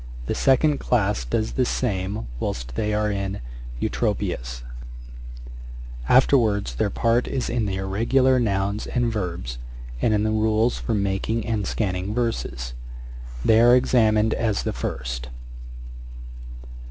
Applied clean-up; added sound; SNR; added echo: none; none; none; none.